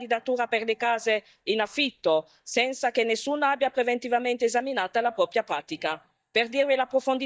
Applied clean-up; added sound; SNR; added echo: neural mask model DeepFilterNet 3.